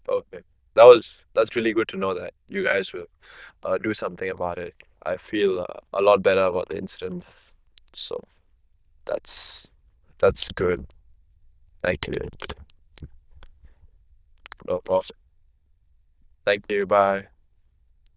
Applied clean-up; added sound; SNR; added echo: neural diffusion model UNIVERSE++.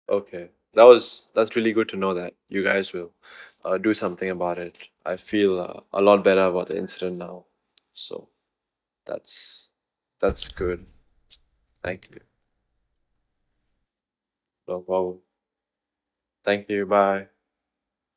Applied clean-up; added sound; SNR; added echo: neural mask model DeepFilterNet 3.